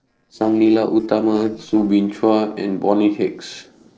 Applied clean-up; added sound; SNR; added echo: neural separator model SepFormer DNS4.